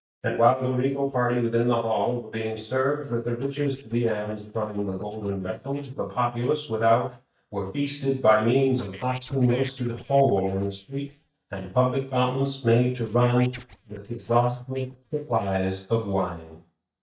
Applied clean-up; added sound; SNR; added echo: neural mask model DeepFilterNet 3.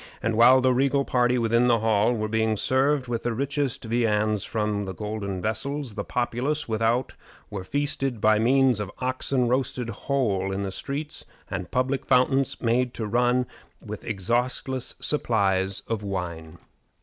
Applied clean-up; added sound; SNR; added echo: none; none; none; none.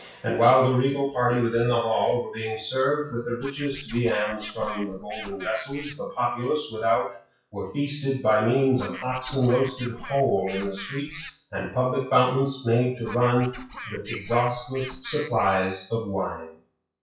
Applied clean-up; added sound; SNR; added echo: classical method WPE with log-MMSE.